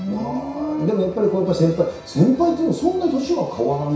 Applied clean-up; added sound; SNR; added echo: none; none; none; reverberation time 0.6 s.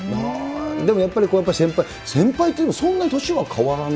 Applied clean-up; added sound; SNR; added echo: none; none; none; none.